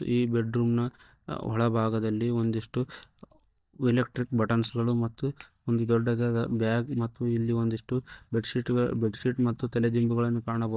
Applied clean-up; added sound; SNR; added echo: neural mask model DeepFilterNet 3.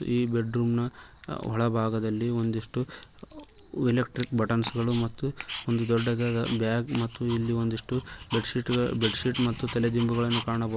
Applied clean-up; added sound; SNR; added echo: none; Dog; 15 dB; none.